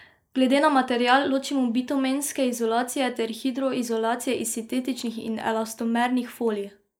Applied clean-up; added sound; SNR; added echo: neural mask model Resemble Enhance denoiser.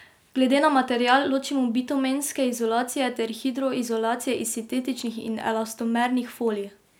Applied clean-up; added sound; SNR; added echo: none; none; none; none.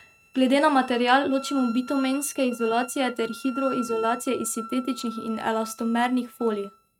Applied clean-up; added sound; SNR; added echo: neural mask model RNNoise.